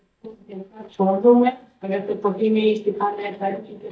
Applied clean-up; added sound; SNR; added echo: neural mask model DeepFilterNet 3.